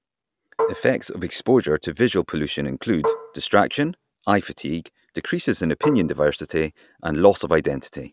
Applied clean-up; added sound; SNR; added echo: none; Marimba, xylophone; 6 dB; none.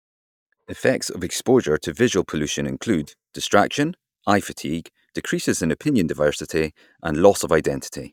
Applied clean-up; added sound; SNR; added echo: neural mask model DeepFilterNet 3.